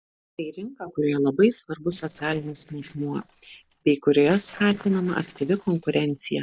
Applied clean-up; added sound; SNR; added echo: neural separator model SepFormer DNS4.